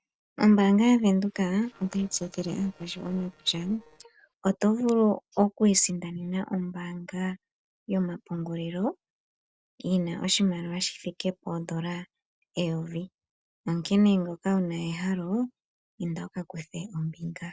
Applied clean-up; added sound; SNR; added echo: neural separator model SepFormer DNS4.